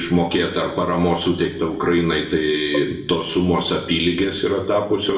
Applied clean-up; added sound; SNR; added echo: neural separator model SepFormer DNS4.